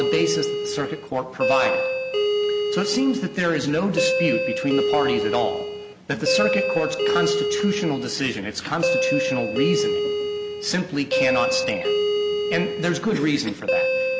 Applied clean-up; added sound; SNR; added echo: none; Doorbell; -2 dB; none.